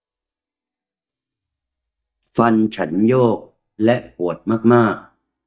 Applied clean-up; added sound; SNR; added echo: neural mask model DeepFilterNet 3.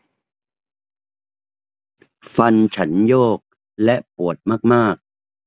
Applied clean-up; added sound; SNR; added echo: none; none; none; none.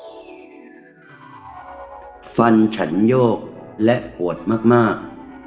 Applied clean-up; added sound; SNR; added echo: none; Piano; 19 dB; reverberation time 0.7 s.